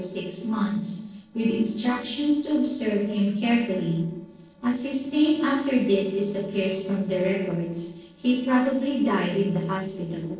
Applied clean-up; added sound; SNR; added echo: neural separator model SepFormer DNS4.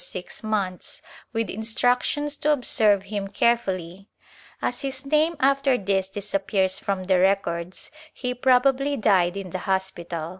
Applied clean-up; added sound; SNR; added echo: none; none; none; none.